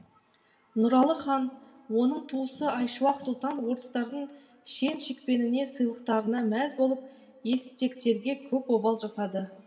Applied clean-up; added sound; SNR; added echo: none; none; none; reverberation time 2.6 s.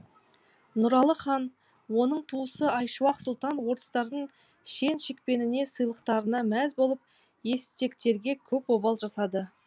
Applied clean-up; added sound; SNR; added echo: none; none; none; none.